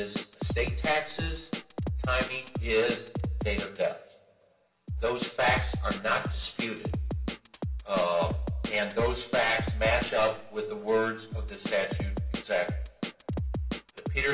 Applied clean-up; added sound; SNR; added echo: none; Drum kit; 3 dB; reverberation time 2.0 s.